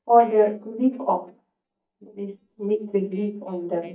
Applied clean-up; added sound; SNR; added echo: neural mask model DeepFilterNet 3.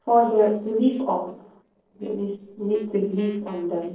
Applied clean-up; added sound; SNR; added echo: neural separator model SepFormer DNS4.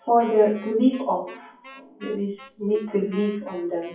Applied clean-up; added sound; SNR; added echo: classical method WPE with log-MMSE.